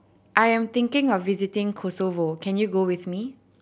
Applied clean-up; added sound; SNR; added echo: none; none; none; none.